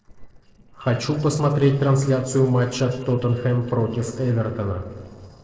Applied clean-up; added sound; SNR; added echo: neural separator model SepFormer DNS4.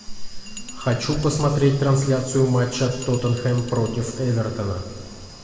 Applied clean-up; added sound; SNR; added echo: none; Glass; 20 dB; reverberation time 2.0 s.